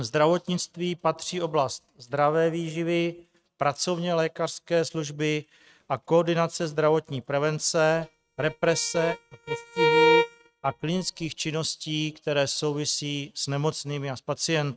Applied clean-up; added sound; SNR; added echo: neural mask model RNNoise.